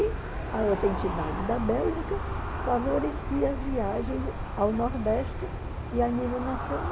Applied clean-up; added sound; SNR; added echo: none; Aircraft; 3 dB; none.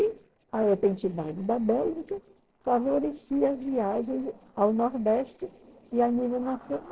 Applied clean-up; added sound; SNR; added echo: neural separator model SepFormer DNS4.